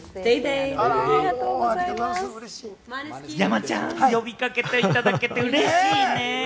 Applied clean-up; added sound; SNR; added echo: none; none; none; none.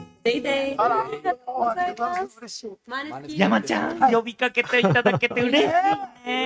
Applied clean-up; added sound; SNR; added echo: neural mask model RNNoise.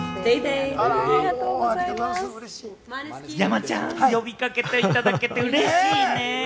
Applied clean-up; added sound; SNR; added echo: none; Acoustic guitar / Strum; 19 dB; none.